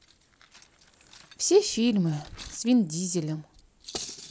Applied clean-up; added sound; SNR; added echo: none; Cutlery, silverware; 18 dB; none.